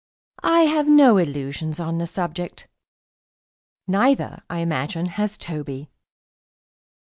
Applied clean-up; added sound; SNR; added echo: none; none; none; none.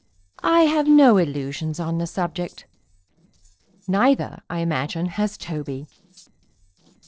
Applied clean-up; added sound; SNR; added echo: neural separator model SepFormer DNS4.